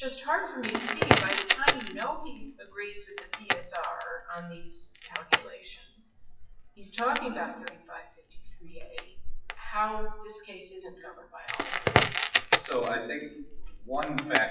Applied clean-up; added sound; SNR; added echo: classical method WPE with log-MMSE.